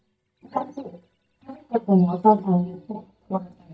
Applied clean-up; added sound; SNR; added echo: neural mask model DeepFilterNet 3.